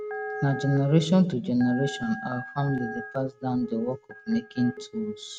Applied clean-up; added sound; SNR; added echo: neural mask model RNNoise.